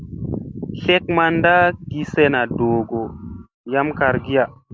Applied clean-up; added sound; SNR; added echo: none; none; none; none.